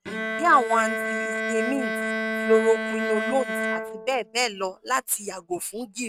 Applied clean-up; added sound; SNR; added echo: neural mask model RNNoise.